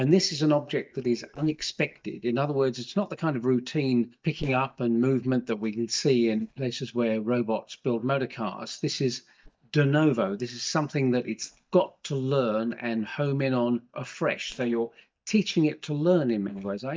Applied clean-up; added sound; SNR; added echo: neural mask model DeepFilterNet 3.